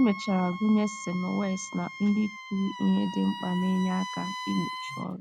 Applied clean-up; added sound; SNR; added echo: none; Wind instrument, woodwind instrument; 11 dB; none.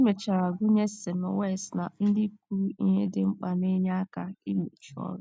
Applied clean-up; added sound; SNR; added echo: none; none; none; none.